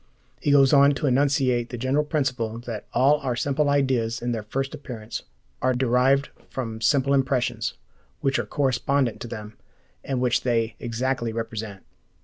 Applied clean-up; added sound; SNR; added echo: none; none; none; none.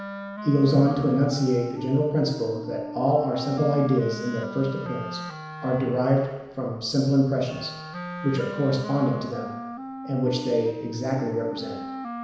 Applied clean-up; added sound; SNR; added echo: none; Wind instrument, woodwind instrument; 11 dB; reverberation time 1.0 s.